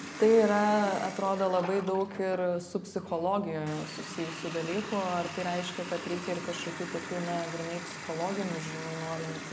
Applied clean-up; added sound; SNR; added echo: none; Water tap, faucet; 11 dB; none.